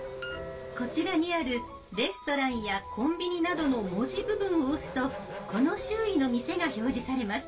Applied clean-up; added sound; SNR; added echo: none; Race car, auto racing / Accelerating, revving, vroom; 12 dB; reverberation time 0.2 s.